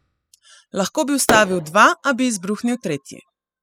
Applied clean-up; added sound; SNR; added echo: classical method spectral subtraction.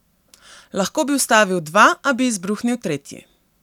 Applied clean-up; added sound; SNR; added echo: none; none; none; none.